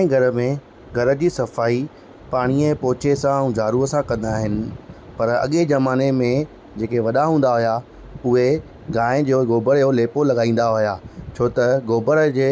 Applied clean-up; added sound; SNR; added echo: none; none; none; none.